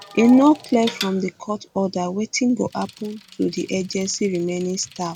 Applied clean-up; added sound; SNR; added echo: none; Bicycle; 19 dB; none.